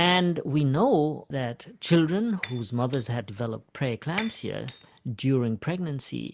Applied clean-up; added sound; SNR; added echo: none; Shatter; 15 dB; none.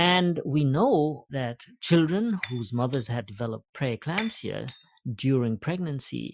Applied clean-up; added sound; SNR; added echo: classical method Wiener filter.